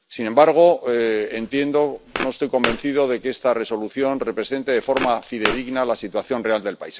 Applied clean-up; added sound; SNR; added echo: none; Walk, footsteps; 11 dB; none.